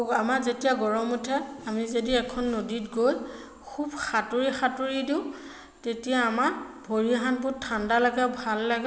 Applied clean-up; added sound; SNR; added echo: none; none; none; none.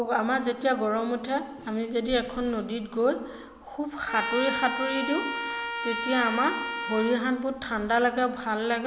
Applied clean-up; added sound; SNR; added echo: none; Trumpet; 5 dB; none.